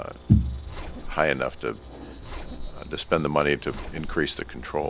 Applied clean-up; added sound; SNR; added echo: none; Zipper (clothing); 12 dB; none.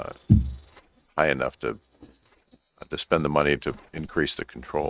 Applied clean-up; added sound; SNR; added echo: neural mask model RNNoise.